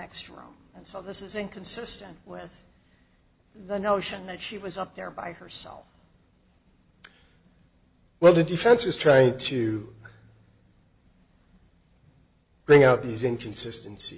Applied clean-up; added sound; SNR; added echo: none; none; none; none.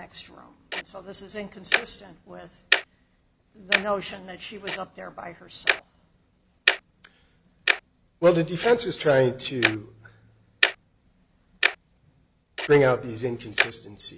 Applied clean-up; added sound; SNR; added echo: none; Tick-tock; 2 dB; none.